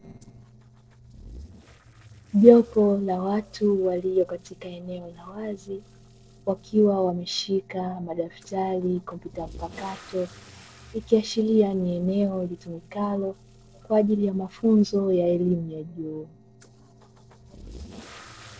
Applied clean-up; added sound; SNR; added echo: neural separator model SepFormer DNS4.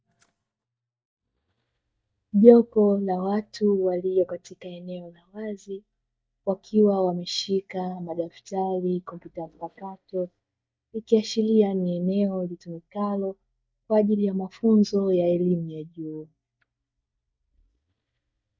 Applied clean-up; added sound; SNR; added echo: neural mask model DeepFilterNet 3.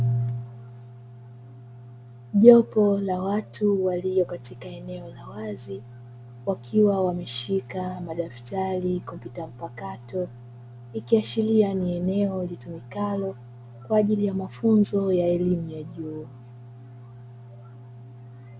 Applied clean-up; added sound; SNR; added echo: none; none; none; none.